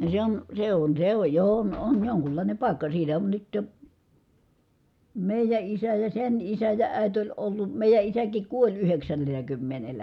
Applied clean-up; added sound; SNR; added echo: none; none; none; none.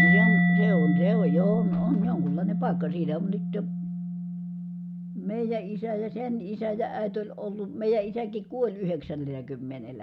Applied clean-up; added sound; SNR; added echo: none; Mallet percussion; -3 dB; none.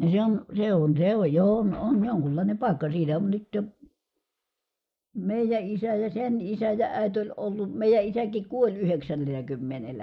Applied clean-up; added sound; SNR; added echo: neural mask model Resemble Enhance denoiser.